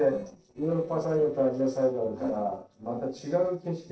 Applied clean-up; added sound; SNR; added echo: neural separator model SepFormer DNS4.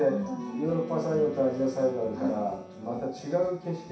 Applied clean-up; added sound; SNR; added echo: none; Wind instrument, woodwind instrument; 19 dB; reverberation time 0.6 s.